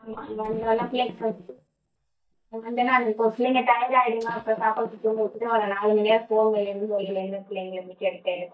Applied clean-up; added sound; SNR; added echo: neural mask model DeepFilterNet 3.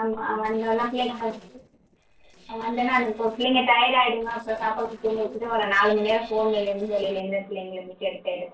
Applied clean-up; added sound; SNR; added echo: neural separator model SepFormer DNS4.